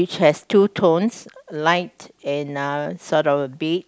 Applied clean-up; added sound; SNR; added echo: none; none; none; none.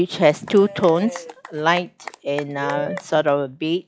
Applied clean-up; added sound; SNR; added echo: classical method log-MMSE.